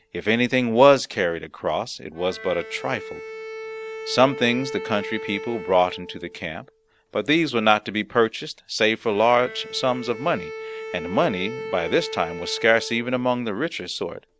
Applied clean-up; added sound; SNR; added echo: none; Bowed string instrument; 13 dB; none.